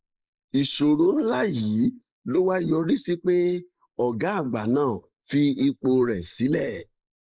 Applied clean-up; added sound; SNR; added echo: neural mask model Resemble Enhance denoiser.